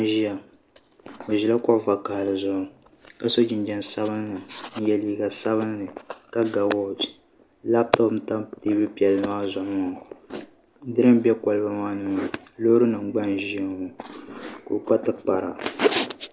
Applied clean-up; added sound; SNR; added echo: none; none; none; none.